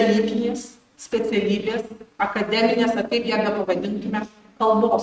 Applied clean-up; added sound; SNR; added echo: neural mask model RNNoise.